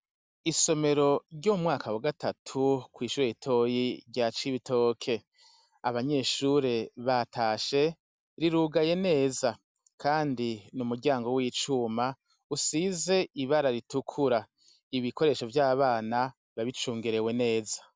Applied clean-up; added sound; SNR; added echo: none; none; none; none.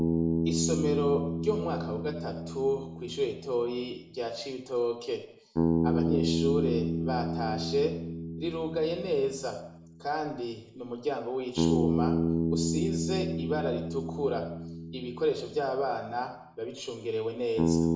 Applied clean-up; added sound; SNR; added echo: none; Bass guitar; -1 dB; reverberation time 0.6 s.